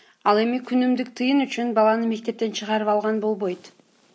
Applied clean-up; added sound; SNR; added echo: none; none; none; none.